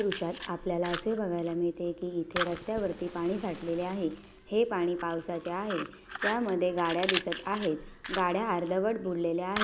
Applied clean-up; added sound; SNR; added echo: none; Fire; 9 dB; none.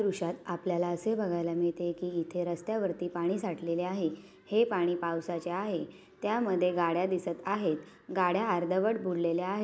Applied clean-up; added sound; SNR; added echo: none; none; none; none.